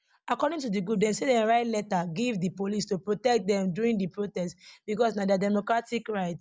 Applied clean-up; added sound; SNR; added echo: none; none; none; none.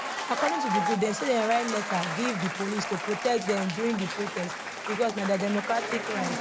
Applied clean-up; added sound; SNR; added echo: none; Applause / Crowd / Cheering; 3 dB; none.